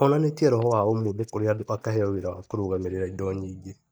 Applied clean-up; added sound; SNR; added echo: neural mask model DeepFilterNet 3.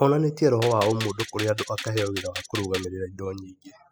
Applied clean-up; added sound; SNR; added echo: classical method spectral subtraction.